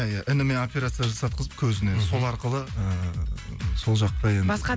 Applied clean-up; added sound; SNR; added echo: none; none; none; none.